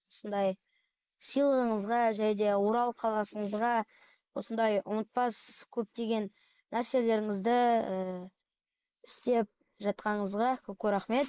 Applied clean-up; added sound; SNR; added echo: neural mask model Resemble Enhance denoiser.